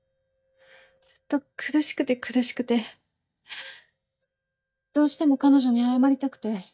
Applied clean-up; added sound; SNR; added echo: neural mask model DeepFilterNet 3.